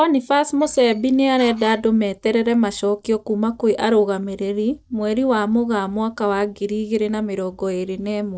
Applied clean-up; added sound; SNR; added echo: neural separator model SepFormer DNS4.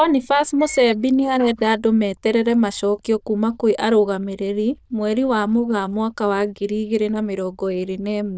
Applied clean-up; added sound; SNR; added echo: neural diffusion model UNIVERSE++.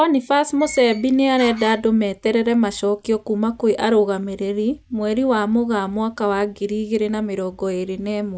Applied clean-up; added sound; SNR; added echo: none; Door; 17 dB; none.